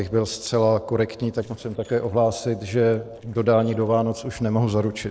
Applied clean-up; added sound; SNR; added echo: neural separator model SepFormer DNS4.